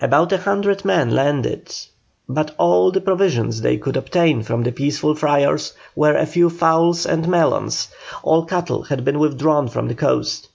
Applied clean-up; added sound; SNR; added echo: none; none; none; none.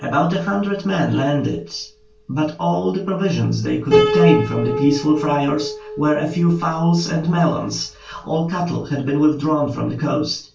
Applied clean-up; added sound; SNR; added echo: none; Piano; 6 dB; reverberation time 0.2 s.